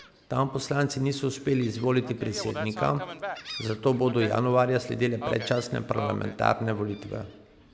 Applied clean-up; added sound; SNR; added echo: none; Gull, seagull; 13 dB; none.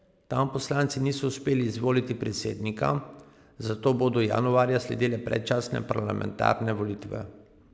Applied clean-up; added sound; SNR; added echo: none; none; none; none.